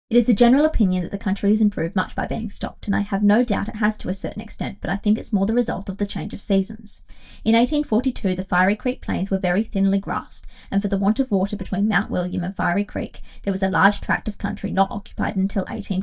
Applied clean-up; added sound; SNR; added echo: neural mask model DeepFilterNet 3.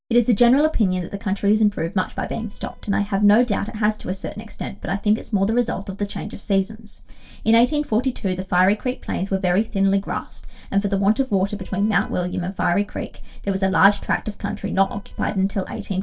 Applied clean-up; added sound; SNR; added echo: neural separator model SepFormer DNS4.